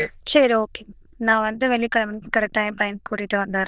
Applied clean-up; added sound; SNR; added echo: neural diffusion model UNIVERSE++.